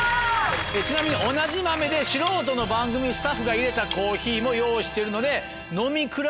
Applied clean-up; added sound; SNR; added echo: none; Cutlery, silverware / Tap; 14 dB; none.